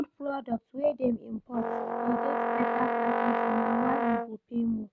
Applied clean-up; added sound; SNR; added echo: none; Brass instrument; -2 dB; none.